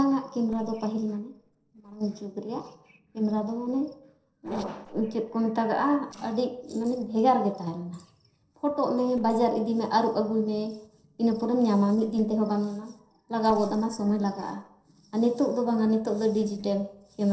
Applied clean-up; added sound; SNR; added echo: neural separator model SepFormer DNS4.